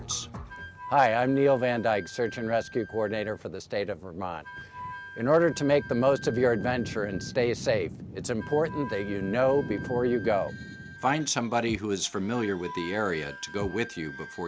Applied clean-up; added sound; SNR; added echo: none; Wind instrument, woodwind instrument; 17 dB; none.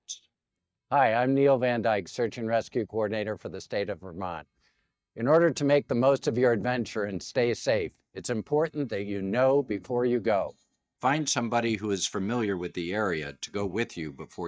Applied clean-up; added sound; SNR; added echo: neural mask model DeepFilterNet 3.